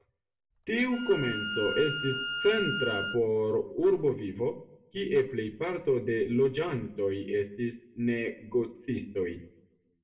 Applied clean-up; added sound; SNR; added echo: none; Bowed string instrument; 5 dB; reverberation time 0.5 s.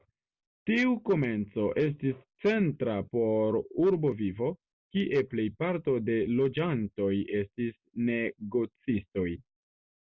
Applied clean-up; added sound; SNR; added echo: none; none; none; none.